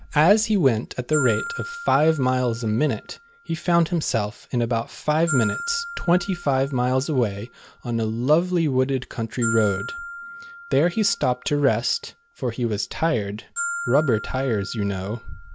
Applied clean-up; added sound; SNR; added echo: none; Glockenspiel; 13 dB; none.